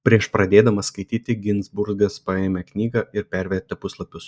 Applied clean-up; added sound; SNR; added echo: neural mask model DeepFilterNet 3.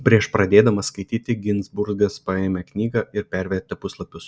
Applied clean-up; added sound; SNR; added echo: none; none; none; none.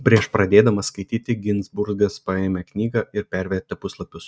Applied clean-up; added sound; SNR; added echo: neural mask model RNNoise.